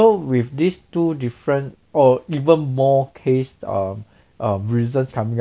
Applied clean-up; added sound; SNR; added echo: none; none; none; none.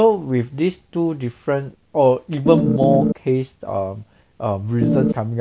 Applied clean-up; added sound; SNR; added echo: none; Organ; -3 dB; none.